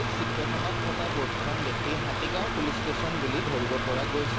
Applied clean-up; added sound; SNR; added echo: none; Mechanical fan; -4 dB; none.